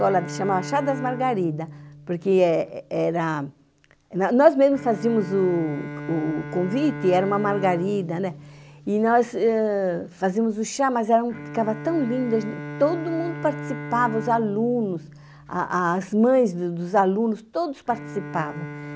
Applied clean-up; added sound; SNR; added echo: none; Bowed string instrument; 13 dB; none.